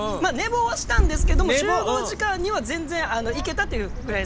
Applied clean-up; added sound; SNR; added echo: none; Bird vocalization, bird call, bird song; 1 dB; none.